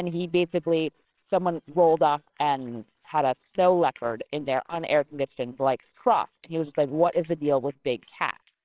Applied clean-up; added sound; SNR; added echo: neural separator model SepFormer WHAMR!.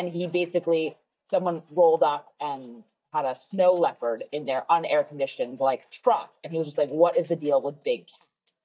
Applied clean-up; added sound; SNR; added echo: neural mask model DeepFilterNet 3.